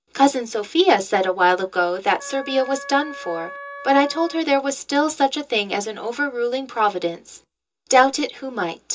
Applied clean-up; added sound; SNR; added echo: none; Wind instrument, woodwind instrument; 15 dB; reverberation time 0.2 s.